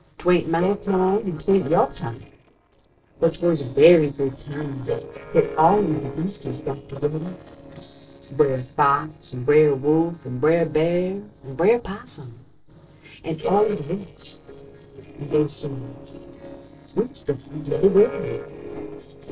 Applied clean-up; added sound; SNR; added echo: neural separator model SepFormer DNS4.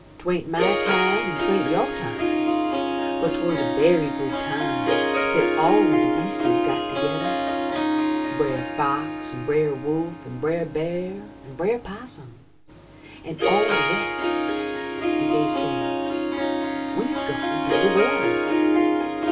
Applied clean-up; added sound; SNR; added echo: none; Harp; -3 dB; reverberation time 0.2 s.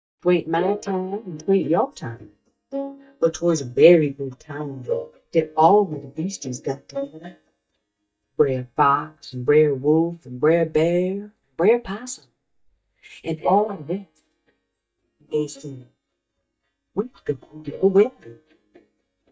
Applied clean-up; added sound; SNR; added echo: neural mask model DeepFilterNet 3.